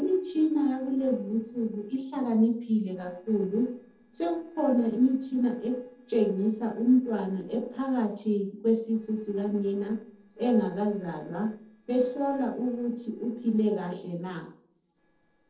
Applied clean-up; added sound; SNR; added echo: neural separator model SepFormer DNS4.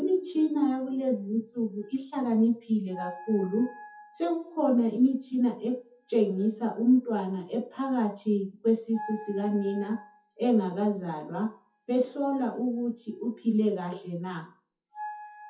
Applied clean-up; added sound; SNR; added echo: classical method WPE with log-MMSE.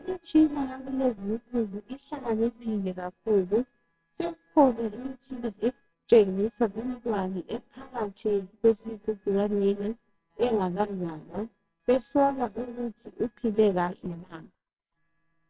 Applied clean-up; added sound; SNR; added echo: neural separator model SepFormer WHAMR!.